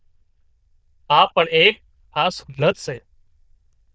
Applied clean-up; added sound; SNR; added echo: neural diffusion model UNIVERSE++.